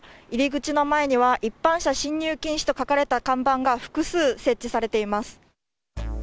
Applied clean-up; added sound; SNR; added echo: none; none; none; none.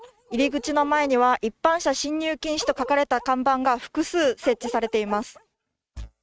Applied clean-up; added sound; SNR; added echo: neural mask model RNNoise.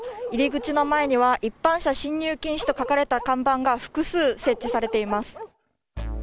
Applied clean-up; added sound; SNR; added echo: none; Bark; 14 dB; none.